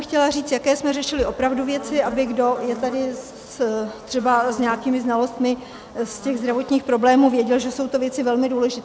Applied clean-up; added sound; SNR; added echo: none; Buzz; 18 dB; none.